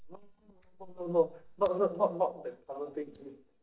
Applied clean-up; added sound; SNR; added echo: neural mask model DeepFilterNet 3.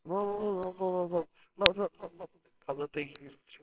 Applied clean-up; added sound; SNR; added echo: neural separator model SepFormer WHAMR!.